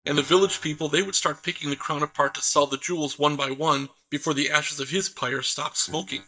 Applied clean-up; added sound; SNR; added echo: neural mask model DeepFilterNet 3.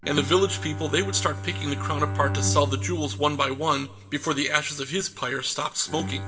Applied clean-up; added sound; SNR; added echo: none; Bowed string instrument; 6 dB; reverberation time 1.7 s.